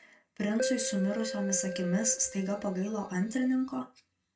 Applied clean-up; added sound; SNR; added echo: none; Keyboard (musical); 7 dB; reverberation time 0.2 s.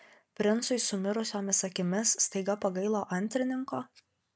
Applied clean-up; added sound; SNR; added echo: none; none; none; none.